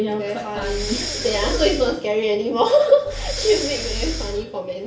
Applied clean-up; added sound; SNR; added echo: none; Breathing; 6 dB; reverberation time 1.9 s.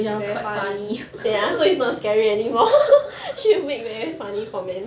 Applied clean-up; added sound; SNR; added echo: none; none; none; none.